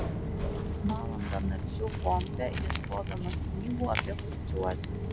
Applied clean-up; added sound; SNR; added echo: none; Walk, footsteps; -3 dB; none.